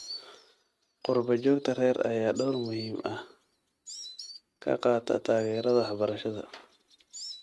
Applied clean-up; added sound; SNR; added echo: neural mask model RNNoise.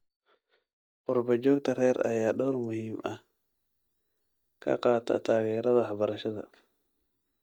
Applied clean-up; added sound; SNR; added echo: neural mask model DeepFilterNet 3.